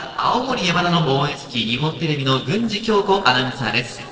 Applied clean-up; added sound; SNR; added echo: neural separator model SepFormer DNS4.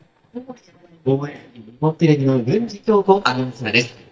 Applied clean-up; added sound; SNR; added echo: neural mask model DeepFilterNet 3.